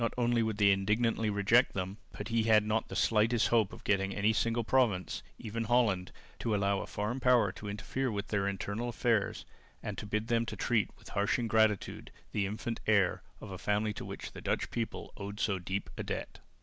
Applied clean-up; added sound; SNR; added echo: none; none; none; none.